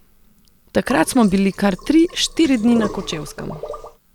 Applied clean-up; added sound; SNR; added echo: none; Sink (filling or washing); 14 dB; none.